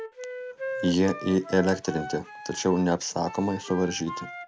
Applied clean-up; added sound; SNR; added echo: none; Wind instrument, woodwind instrument; 11 dB; none.